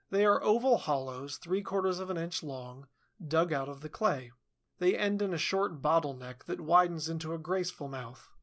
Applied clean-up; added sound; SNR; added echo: none; none; none; none.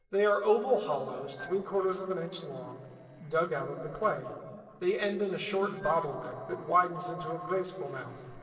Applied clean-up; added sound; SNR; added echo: neural separator model SepFormer DNS4.